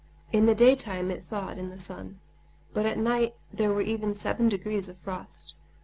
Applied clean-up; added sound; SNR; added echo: none; none; none; none.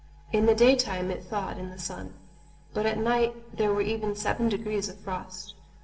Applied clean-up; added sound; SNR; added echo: none; none; none; reverberation time 1.0 s.